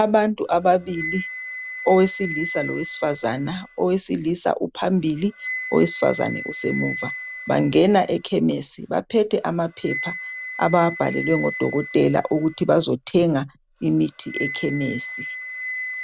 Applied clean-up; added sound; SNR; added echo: none; Wind instrument, woodwind instrument; 12 dB; none.